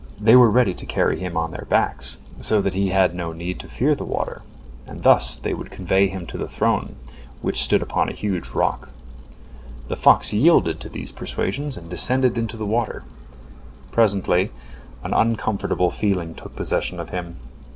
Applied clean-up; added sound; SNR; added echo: none; none; none; none.